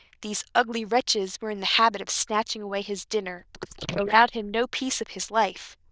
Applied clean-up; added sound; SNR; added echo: neural diffusion model UNIVERSE++.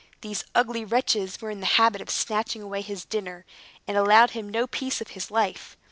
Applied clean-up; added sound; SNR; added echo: none; none; none; none.